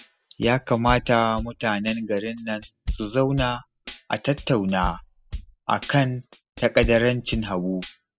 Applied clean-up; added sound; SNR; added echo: classical method spectral subtraction.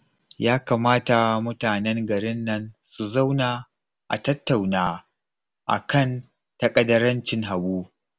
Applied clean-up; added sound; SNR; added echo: none; none; none; none.